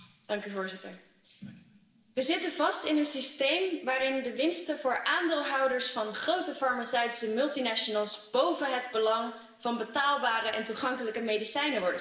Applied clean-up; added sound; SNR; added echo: none; none; none; reverberation time 0.8 s.